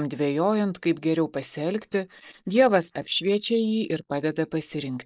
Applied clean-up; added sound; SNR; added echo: neural mask model Resemble Enhance denoiser.